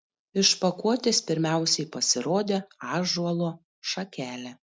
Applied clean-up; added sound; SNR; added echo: none; none; none; none.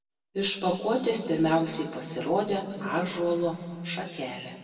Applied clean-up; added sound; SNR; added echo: none; none; none; reverberation time 2.0 s.